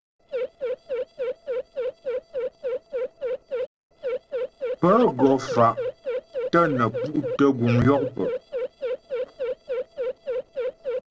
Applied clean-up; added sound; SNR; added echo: neural separator model SepFormer DNS4.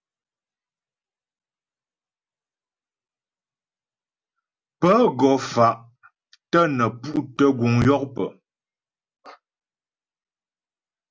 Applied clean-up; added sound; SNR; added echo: none; none; none; none.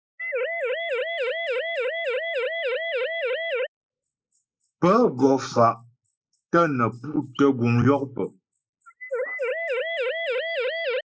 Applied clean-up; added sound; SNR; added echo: neural mask model Resemble Enhance denoiser.